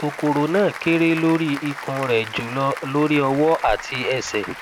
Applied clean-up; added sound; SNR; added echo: none; Applause; 13 dB; none.